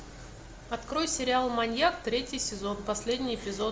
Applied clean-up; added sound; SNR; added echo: none; none; none; none.